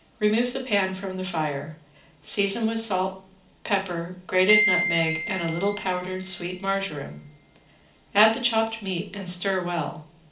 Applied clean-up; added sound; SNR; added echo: none; Glockenspiel; 4 dB; reverberation time 0.4 s.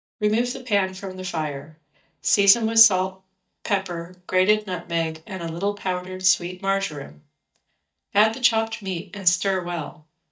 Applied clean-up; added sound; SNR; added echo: neural mask model DeepFilterNet 3.